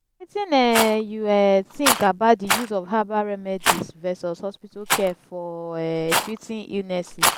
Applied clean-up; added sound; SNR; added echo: none; Rattle; 4 dB; none.